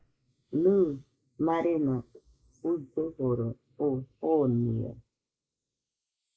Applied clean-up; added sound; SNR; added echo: neural mask model Resemble Enhance denoiser.